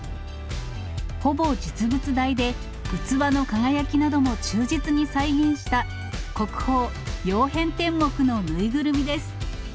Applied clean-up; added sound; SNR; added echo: none; none; none; none.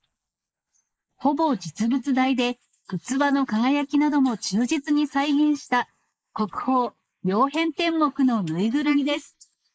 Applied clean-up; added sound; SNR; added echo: neural mask model Resemble Enhance denoiser.